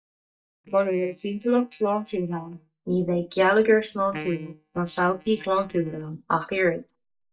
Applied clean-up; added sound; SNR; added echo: neural mask model DeepFilterNet 3.